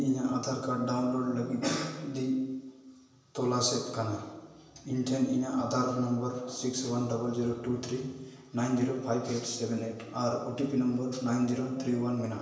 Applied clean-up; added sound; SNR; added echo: none; none; none; reverberation time 1.0 s.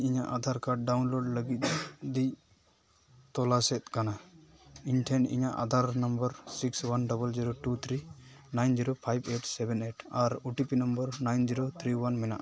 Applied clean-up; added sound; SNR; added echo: none; none; none; none.